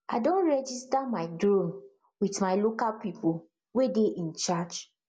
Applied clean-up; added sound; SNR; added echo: none; none; none; none.